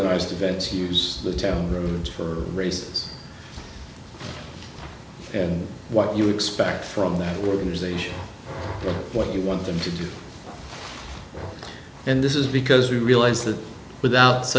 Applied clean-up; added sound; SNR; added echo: none; none; none; none.